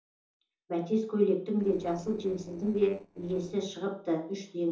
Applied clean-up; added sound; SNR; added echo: neural separator model SepFormer DNS4.